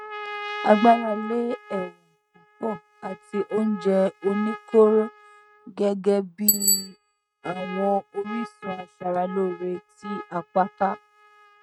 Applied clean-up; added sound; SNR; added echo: neural mask model RNNoise.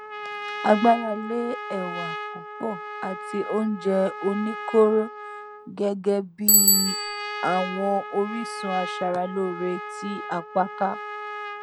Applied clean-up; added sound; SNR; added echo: none; Bicycle bell + Trumpet; 3 dB; none.